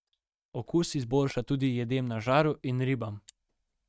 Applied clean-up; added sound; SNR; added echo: neural mask model RNNoise.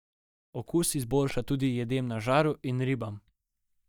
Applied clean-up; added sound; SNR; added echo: neural mask model DeepFilterNet 3.